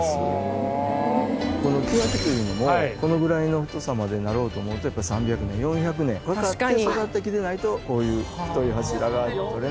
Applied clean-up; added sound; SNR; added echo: none; none; none; none.